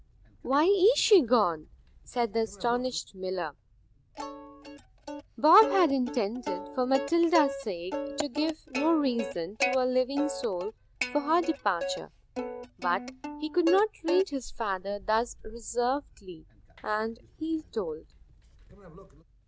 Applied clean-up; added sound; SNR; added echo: none; Plucked string instrument; 10 dB; none.